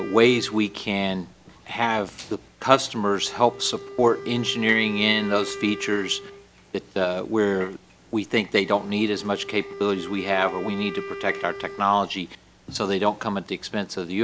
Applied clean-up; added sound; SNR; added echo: none; Wind instrument, woodwind instrument; 15 dB; none.